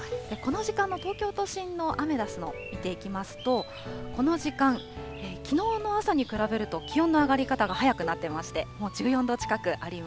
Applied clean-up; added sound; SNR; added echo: none; Chirp, tweet + Cowbell; 16 dB; none.